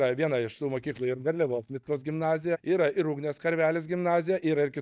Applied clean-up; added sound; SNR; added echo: neural mask model DeepFilterNet 3.